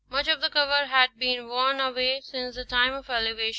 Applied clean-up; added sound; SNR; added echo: none; none; none; none.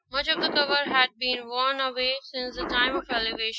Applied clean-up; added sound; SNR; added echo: classical method Wiener filter.